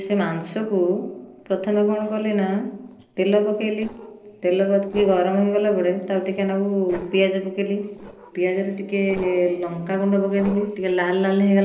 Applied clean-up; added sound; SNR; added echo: neural separator model SepFormer DNS4.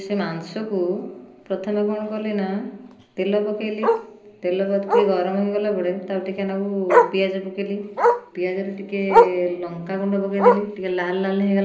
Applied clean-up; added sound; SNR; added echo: none; Bark; 1 dB; reverberation time 0.5 s.